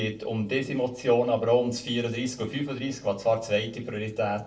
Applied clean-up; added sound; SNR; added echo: none; none; none; reverberation time 0.3 s.